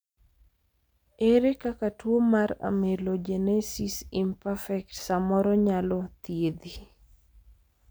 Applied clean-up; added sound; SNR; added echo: none; none; none; none.